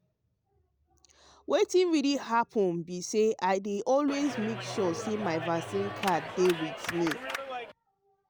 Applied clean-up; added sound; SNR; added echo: none; Clapping; 7 dB; none.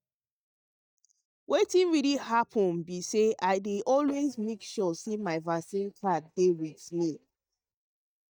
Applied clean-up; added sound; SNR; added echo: neural mask model DeepFilterNet 3.